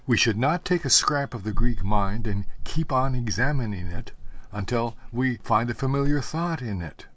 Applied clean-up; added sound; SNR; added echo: none; Alarm / Insect; 15 dB; none.